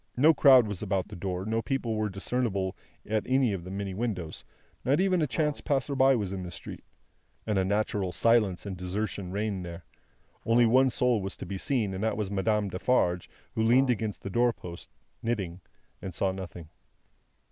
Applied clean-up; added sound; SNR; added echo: none; Brass instrument; 18 dB; none.